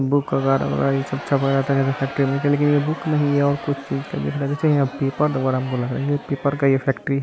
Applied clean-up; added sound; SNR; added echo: none; Crowd; 15 dB; none.